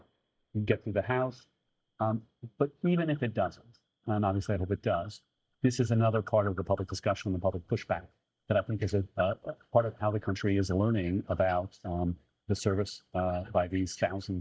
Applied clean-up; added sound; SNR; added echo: neural mask model DeepFilterNet 3.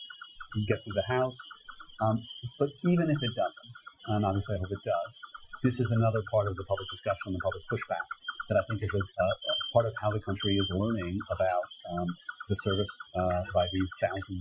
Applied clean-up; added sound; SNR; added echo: classical method Wiener filter.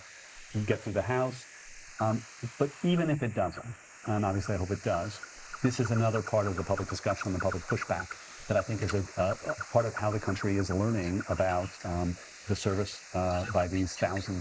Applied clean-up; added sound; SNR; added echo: neural mask model Resemble Enhance denoiser.